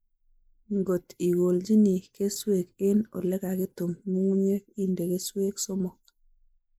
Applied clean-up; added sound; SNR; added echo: neural mask model Resemble Enhance denoiser.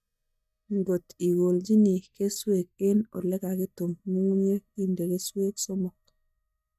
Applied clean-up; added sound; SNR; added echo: neural mask model DeepFilterNet 3.